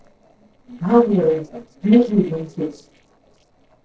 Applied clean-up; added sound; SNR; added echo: neural separator model SepFormer DNS4.